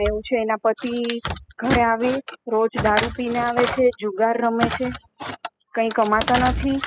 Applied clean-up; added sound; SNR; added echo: classical method spectral subtraction.